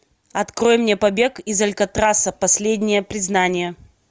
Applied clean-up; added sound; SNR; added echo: none; none; none; none.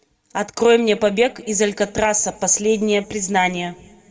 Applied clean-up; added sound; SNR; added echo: none; none; none; reverberation time 2.2 s.